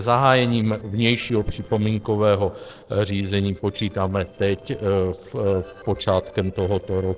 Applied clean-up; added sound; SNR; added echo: neural separator model SepFormer DNS4.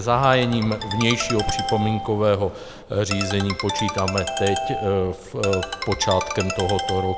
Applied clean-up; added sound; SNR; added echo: none; Ringtone; 6 dB; none.